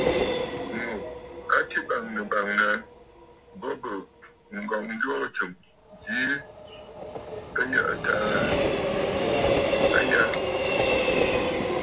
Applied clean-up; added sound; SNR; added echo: none; Train; -2 dB; none.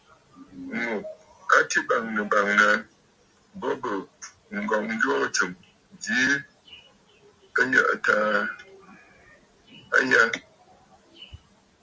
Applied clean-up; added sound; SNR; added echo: none; none; none; none.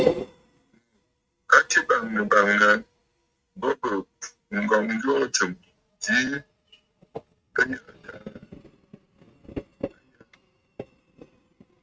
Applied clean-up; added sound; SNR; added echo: neural mask model RNNoise.